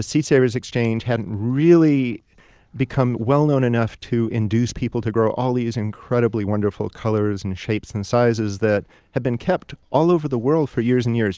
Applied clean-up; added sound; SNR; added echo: none; none; none; none.